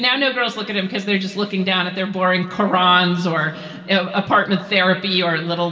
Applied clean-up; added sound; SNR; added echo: none; none; none; reverberation time 2.5 s.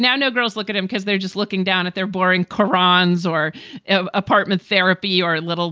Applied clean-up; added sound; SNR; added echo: none; none; none; none.